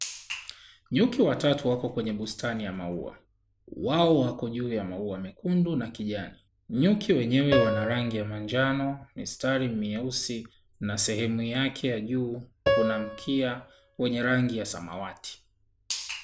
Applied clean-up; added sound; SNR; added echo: none; Piano; 5 dB; none.